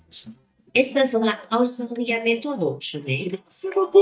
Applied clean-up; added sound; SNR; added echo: neural mask model DeepFilterNet 3.